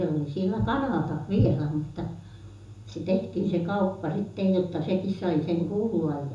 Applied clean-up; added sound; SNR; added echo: none; none; none; reverberation time 0.6 s.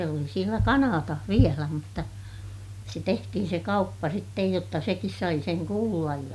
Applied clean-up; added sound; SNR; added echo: none; none; none; none.